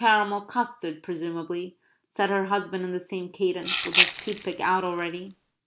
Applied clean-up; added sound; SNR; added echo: none; Rattle (instrument); 1 dB; none.